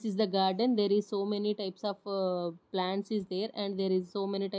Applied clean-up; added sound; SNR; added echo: none; none; none; none.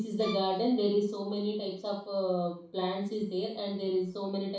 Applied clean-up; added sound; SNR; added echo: none; Bowed string instrument; 14 dB; reverberation time 0.4 s.